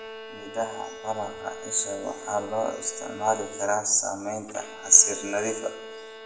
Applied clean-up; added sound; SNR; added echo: none; Bowed string instrument; 14 dB; reverberation time 0.7 s.